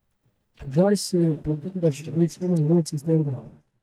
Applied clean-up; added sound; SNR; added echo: neural mask model DeepFilterNet 3.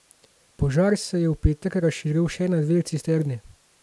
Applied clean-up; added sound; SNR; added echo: none; none; none; none.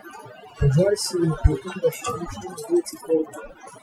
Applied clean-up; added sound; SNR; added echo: classical method Wiener filter.